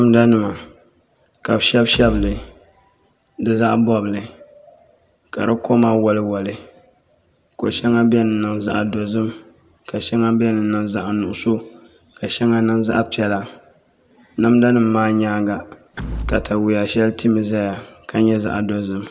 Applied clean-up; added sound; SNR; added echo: none; Door / Wood; 11 dB; none.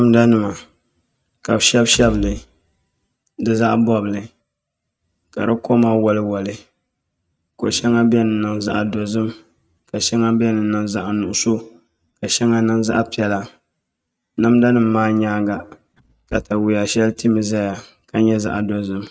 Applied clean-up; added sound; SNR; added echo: neural mask model RNNoise.